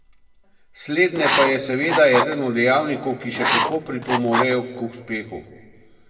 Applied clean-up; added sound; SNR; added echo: none; Writing; 1 dB; reverberation time 1.3 s.